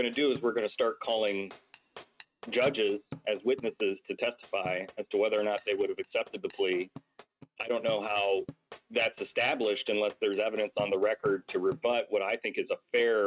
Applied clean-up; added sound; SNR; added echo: neural mask model RNNoise.